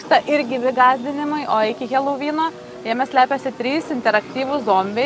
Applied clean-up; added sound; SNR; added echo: none; none; none; none.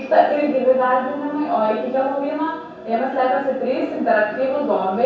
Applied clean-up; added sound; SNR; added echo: none; none; none; reverberation time 0.7 s.